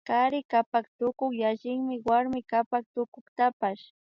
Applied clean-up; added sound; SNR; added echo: none; none; none; none.